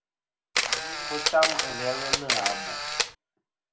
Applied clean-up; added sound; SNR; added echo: none; Camera; -4 dB; reverberation time 0.2 s.